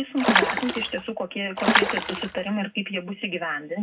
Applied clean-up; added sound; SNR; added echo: none; Water / Splash, splatter; -4 dB; reverberation time 0.3 s.